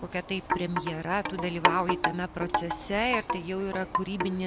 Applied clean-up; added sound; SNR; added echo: none; Wind chime; 1 dB; none.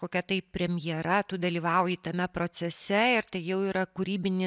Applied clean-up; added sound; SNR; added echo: none; none; none; none.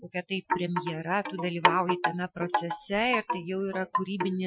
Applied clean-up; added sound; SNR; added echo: classical method Wiener filter.